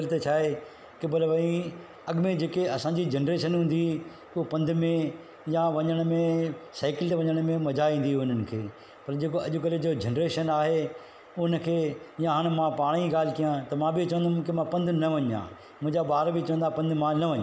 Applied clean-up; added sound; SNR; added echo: none; none; none; none.